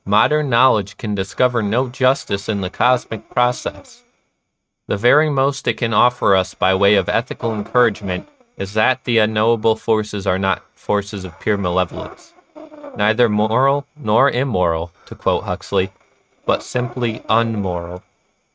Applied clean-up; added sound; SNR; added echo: neural mask model RNNoise.